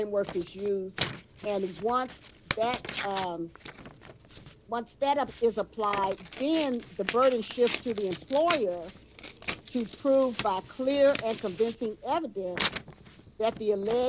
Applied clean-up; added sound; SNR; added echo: none; Tearing; 9 dB; none.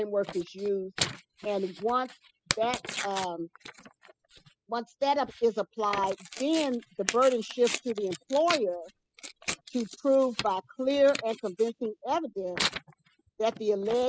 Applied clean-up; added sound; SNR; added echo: classical method spectral subtraction.